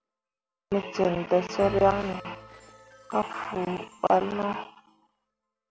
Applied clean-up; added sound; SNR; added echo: none; Bell; 18 dB; none.